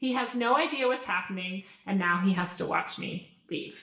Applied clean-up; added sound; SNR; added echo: none; none; none; reverberation time 0.6 s.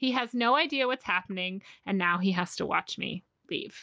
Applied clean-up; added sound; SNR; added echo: none; none; none; none.